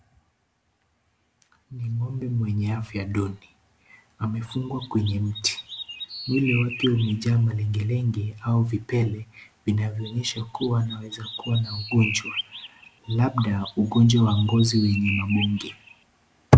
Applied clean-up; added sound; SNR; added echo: none; Chirp, tweet; 11 dB; none.